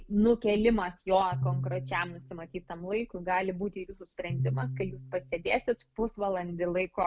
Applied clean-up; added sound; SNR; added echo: none; Piano; 6 dB; none.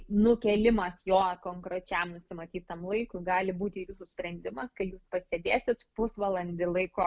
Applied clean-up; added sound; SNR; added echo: none; none; none; none.